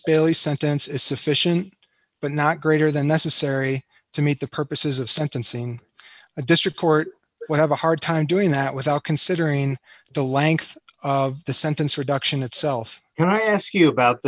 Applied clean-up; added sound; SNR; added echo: none; none; none; none.